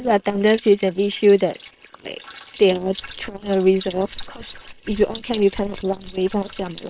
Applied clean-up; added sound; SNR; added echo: neural separator model SepFormer WHAM!.